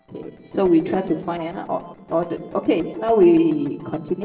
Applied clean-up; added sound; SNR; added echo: neural separator model SepFormer DNS4.